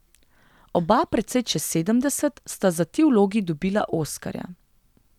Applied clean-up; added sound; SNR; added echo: none; none; none; none.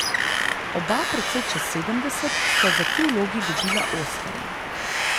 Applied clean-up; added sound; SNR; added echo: none; Wind; -4 dB; none.